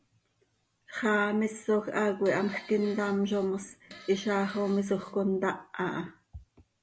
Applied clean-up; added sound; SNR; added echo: none; Fart; 18 dB; none.